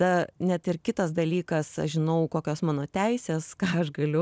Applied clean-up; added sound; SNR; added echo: none; none; none; none.